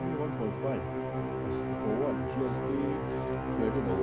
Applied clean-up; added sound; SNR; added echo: none; Musical instrument; -2 dB; none.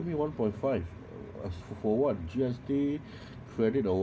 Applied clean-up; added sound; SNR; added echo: none; none; none; none.